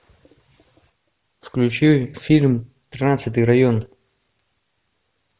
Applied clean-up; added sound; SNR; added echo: none; none; none; none.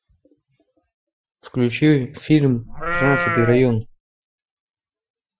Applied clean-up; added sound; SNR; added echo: classical method Wiener filter.